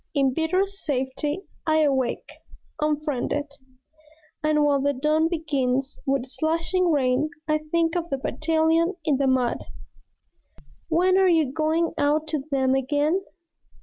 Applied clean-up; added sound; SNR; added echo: none; none; none; none.